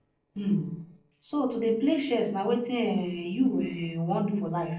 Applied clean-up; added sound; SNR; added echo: neural separator model SepFormer DNS4.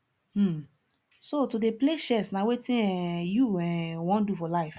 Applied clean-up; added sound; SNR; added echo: none; none; none; none.